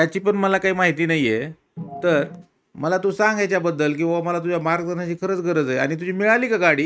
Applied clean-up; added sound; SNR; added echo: neural mask model RNNoise.